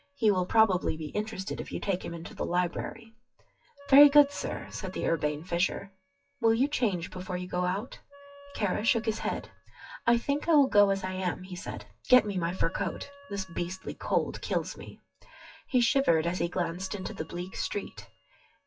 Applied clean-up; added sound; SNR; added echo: classical method WPE with log-MMSE.